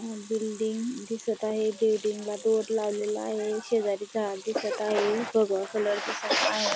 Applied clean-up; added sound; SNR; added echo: none; Sink (filling or washing) / Water tap, faucet; 19 dB; none.